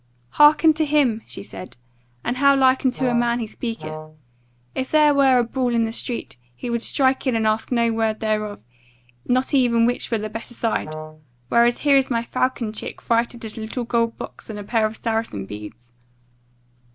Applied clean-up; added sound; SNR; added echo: none; Brass instrument; 10 dB; none.